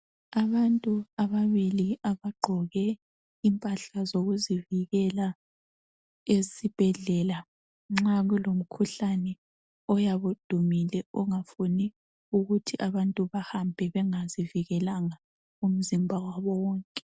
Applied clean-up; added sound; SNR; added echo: none; none; none; none.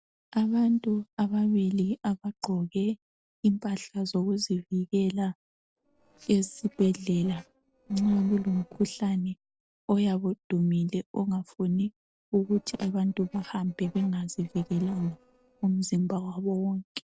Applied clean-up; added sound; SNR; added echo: neural separator model SepFormer DNS4.